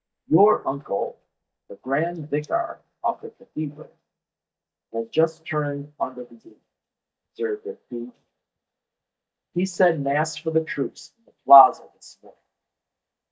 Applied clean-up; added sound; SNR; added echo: neural mask model DeepFilterNet 3.